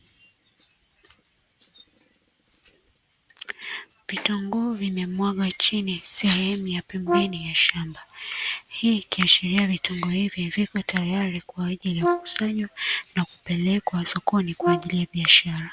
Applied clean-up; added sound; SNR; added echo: none; Brass instrument; 2 dB; none.